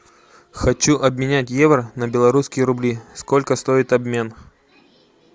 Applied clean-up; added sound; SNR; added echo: none; none; none; none.